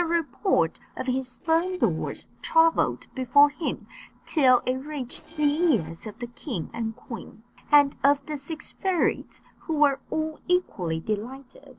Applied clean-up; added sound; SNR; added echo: neural separator model SepFormer DNS4.